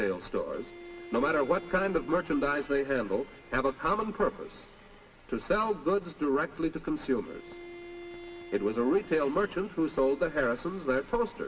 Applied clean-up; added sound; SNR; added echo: none; Bowed string instrument; 19 dB; reverberation time 2.7 s.